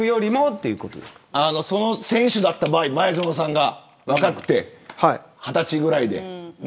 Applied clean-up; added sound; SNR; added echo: none; Camera; 18 dB; none.